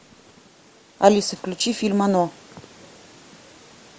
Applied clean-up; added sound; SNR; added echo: none; none; none; none.